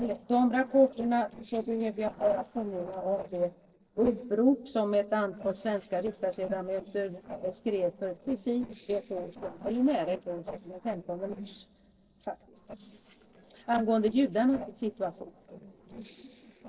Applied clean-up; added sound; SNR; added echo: neural separator model SepFormer DNS4.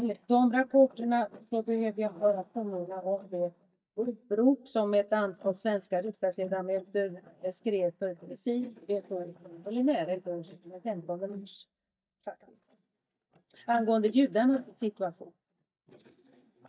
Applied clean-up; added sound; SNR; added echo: neural mask model DeepFilterNet 3.